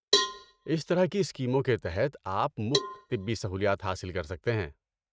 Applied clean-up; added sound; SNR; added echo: neural mask model RNNoise.